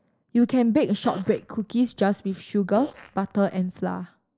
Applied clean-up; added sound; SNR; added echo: neural mask model Resemble Enhance denoiser.